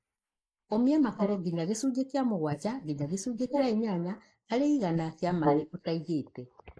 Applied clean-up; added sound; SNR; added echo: neural mask model Resemble Enhance denoiser.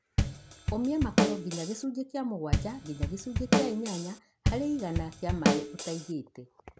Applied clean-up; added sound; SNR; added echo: none; Drum kit; -5 dB; none.